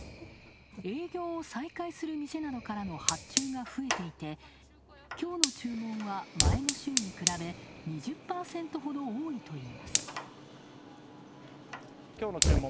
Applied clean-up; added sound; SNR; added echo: none; Fire; -2 dB; none.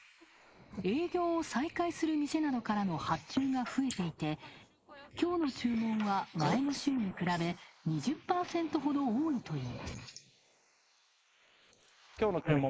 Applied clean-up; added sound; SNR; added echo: neural mask model Resemble Enhance denoiser.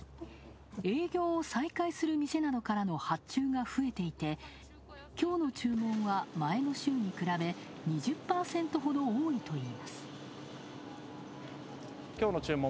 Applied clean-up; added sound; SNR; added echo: none; none; none; none.